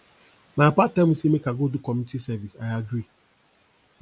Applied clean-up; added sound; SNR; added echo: none; none; none; none.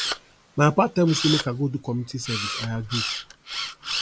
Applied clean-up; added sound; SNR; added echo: none; Camera; 6 dB; none.